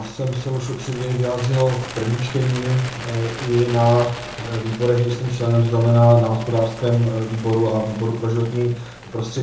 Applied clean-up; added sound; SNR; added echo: none; Bird; 16 dB; reverberation time 1.0 s.